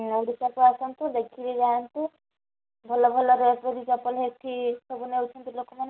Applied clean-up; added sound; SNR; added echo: none; none; none; none.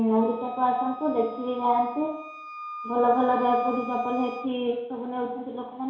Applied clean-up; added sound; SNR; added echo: none; Wind instrument, woodwind instrument; 14 dB; reverberation time 0.7 s.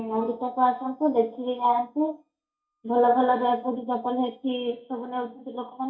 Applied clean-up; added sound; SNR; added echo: neural mask model DeepFilterNet 3.